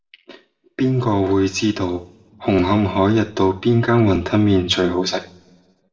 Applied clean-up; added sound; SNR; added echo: none; none; none; reverberation time 0.6 s.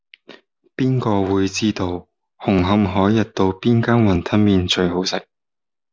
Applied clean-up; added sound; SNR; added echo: none; none; none; none.